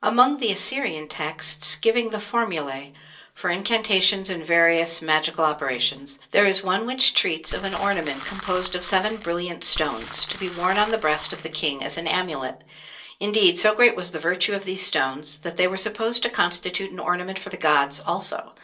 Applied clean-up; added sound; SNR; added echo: neural separator model SepFormer DNS4.